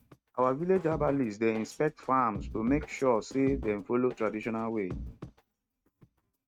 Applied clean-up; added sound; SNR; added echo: neural mask model RNNoise.